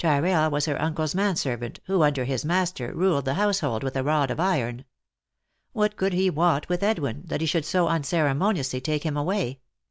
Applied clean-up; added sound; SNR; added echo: none; none; none; none.